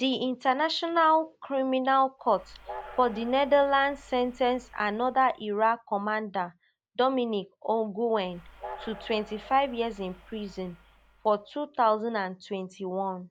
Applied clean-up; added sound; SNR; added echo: none; Train; 19 dB; none.